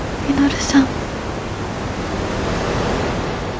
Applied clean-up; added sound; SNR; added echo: none; none; none; none.